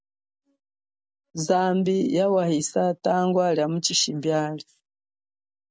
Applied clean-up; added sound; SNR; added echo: none; none; none; none.